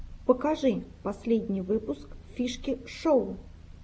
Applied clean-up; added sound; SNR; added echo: none; none; none; none.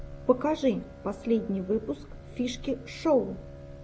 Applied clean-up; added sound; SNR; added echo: none; Bowed string instrument; 18 dB; none.